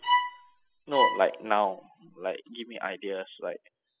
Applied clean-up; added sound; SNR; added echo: classical method spectral subtraction.